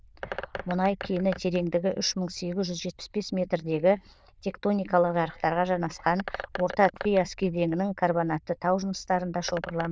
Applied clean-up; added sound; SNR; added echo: neural diffusion model UNIVERSE++.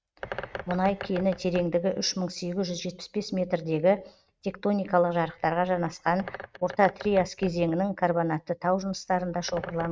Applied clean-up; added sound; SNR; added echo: neural mask model RNNoise.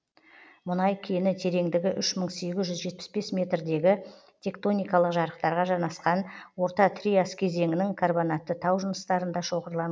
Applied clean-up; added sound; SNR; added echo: none; none; none; none.